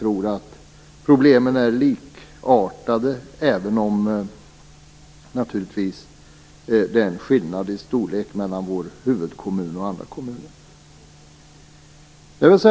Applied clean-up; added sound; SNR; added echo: none; none; none; none.